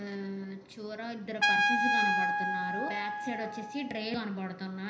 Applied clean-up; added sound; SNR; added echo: none; Trumpet; -5 dB; reverberation time 0.5 s.